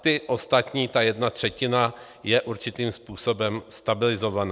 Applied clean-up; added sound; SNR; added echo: none; none; none; none.